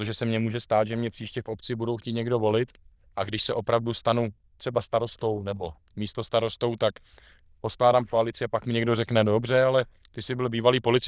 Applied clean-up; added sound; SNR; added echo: neural diffusion model UNIVERSE++.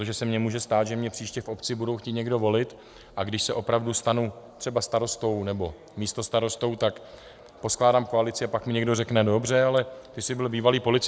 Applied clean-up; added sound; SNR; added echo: none; none; none; none.